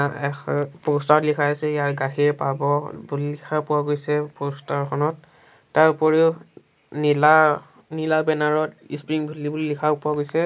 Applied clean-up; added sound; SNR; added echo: none; none; none; none.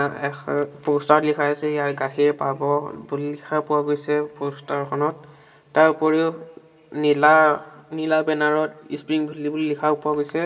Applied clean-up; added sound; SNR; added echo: none; none; none; reverberation time 0.4 s.